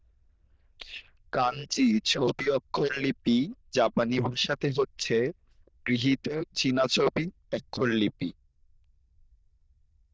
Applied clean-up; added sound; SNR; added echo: neural diffusion model UNIVERSE++.